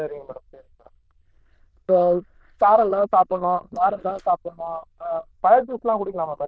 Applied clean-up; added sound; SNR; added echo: neural diffusion model UNIVERSE++.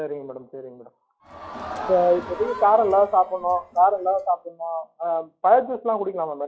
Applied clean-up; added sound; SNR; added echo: classical method log-MMSE.